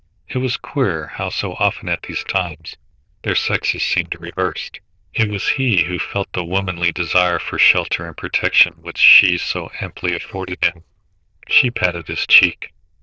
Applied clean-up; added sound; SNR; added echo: neural diffusion model UNIVERSE++.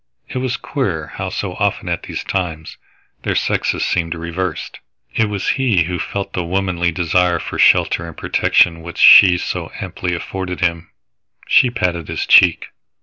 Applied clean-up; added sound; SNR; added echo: none; none; none; none.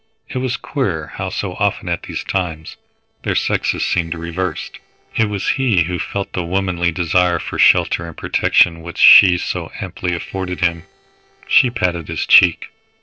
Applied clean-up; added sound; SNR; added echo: neural separator model SepFormer DNS4.